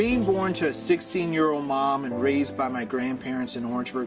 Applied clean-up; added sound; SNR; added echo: none; none; none; none.